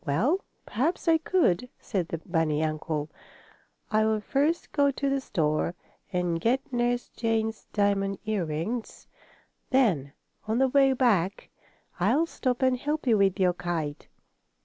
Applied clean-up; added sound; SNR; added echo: none; none; none; none.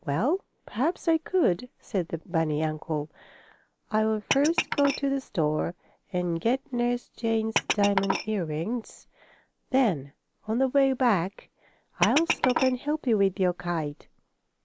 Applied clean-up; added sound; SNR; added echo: neural mask model Resemble Enhance denoiser.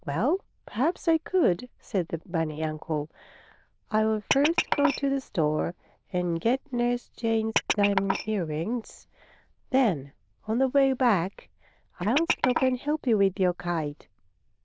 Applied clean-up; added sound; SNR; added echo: neural diffusion model UNIVERSE++.